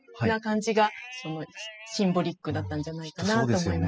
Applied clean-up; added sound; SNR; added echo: classical method spectral subtraction.